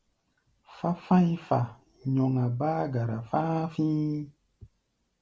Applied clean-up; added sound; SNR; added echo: none; none; none; none.